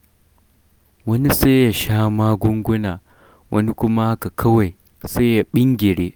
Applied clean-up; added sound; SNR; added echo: none; none; none; none.